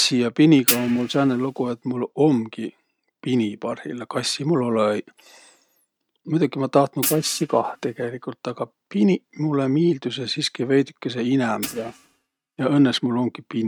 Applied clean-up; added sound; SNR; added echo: neural mask model RNNoise.